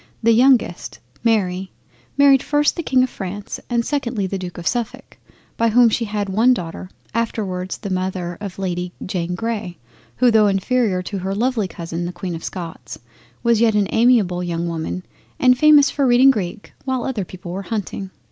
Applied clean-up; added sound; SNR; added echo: none; none; none; none.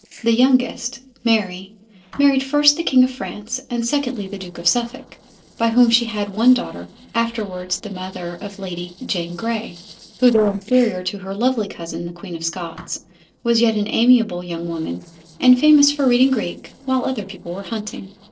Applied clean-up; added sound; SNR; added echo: neural separator model SepFormer DNS4.